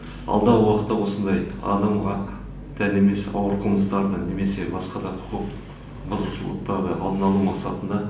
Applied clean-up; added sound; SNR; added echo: none; none; none; none.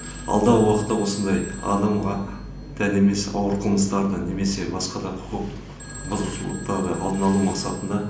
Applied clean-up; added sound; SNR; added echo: none; Telephone; 19 dB; none.